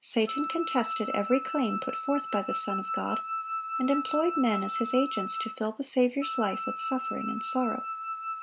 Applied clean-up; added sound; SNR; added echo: none; Wind instrument, woodwind instrument; 4 dB; none.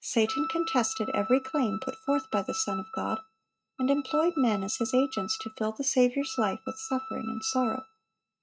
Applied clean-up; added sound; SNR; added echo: neural mask model RNNoise.